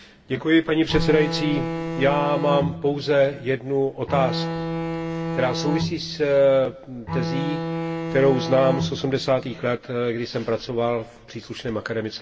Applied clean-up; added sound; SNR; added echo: none; Bowed string instrument; 5 dB; reverberation time 2.7 s.